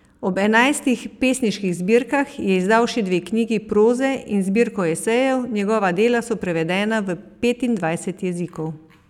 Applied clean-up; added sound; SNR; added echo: none; none; none; none.